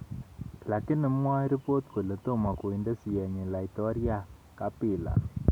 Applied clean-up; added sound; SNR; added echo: none; none; none; none.